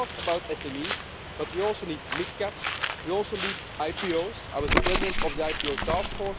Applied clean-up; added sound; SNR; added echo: none; Bird; 0 dB; none.